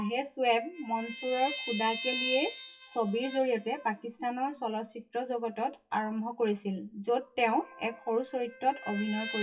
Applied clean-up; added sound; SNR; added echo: classical method WPE with log-MMSE.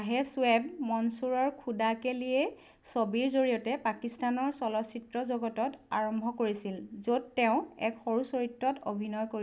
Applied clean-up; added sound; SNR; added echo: none; none; none; none.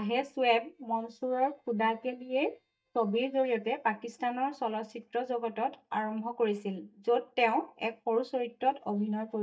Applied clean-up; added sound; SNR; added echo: neural mask model DeepFilterNet 3.